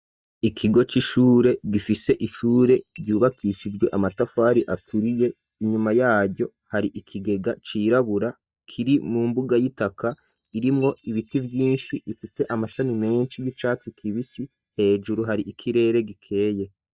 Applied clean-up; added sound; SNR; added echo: neural mask model DeepFilterNet 3.